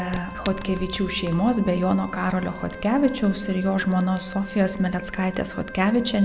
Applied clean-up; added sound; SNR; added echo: none; Wind instrument, woodwind instrument; 17 dB; none.